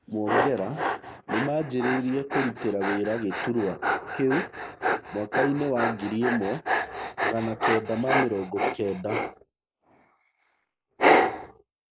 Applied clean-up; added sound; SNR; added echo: neural mask model Resemble Enhance denoiser.